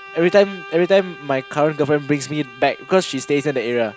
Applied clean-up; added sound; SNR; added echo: none; Bowed string instrument; 19 dB; none.